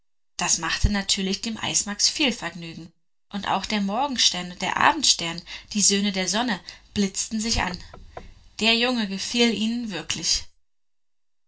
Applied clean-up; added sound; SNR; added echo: none; Knock / Wood; 20 dB; reverberation time 0.2 s.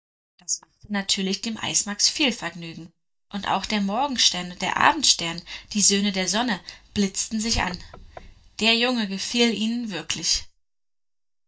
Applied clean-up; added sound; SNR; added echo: neural mask model DeepFilterNet 3.